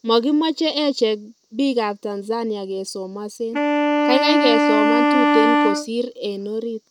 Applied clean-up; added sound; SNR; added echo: neural mask model RNNoise.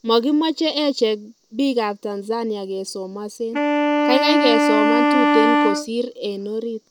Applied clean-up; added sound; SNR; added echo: none; Wind instrument, woodwind instrument; -4 dB; none.